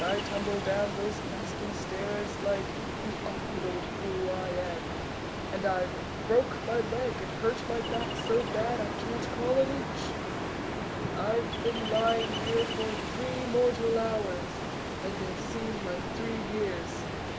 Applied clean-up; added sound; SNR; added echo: none; Ocean; 2 dB; none.